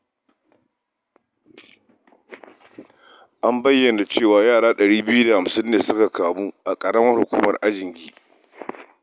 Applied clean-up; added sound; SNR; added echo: none; none; none; none.